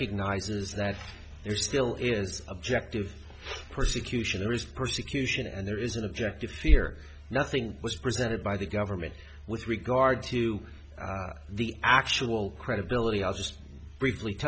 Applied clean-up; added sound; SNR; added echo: none; none; none; none.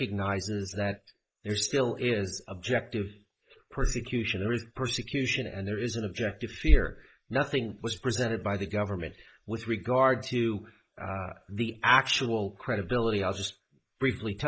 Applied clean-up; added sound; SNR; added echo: neural mask model Resemble Enhance denoiser.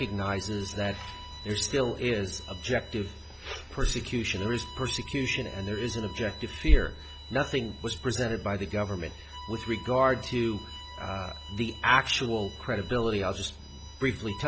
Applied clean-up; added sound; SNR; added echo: none; Bowed string instrument; 17 dB; none.